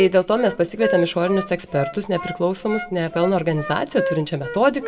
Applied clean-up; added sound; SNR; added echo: none; Wind instrument, woodwind instrument; 9 dB; reverberation time 0.6 s.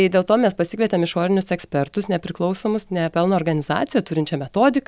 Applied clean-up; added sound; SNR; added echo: none; none; none; none.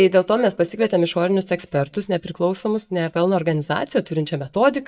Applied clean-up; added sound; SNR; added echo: neural mask model DeepFilterNet 3.